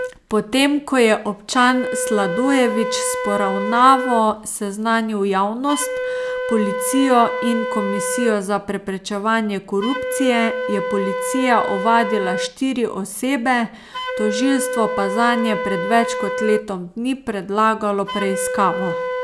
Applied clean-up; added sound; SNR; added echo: none; Wind instrument, woodwind instrument; 6 dB; none.